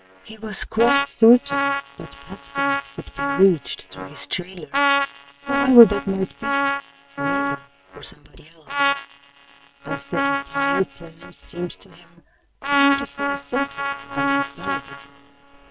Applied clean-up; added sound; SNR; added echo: neural separator model SepFormer WHAM!.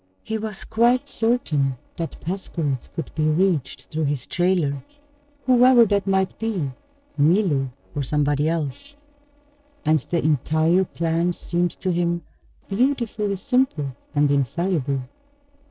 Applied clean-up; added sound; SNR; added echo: neural separator model SepFormer DNS4.